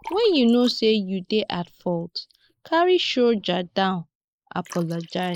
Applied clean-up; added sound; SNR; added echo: neural mask model Resemble Enhance denoiser.